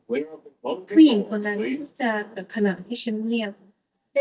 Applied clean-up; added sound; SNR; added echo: neural mask model DeepFilterNet 3.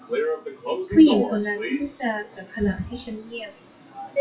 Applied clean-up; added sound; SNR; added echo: classical method WPE with log-MMSE.